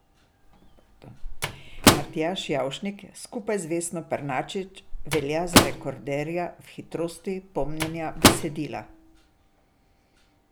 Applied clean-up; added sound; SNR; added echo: none; Microwave oven; -5 dB; none.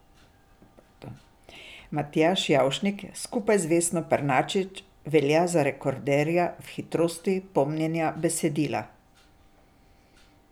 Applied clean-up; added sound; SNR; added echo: none; none; none; none.